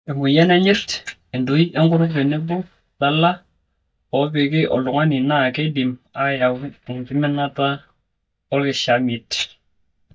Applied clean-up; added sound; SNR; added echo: neural mask model DeepFilterNet 3.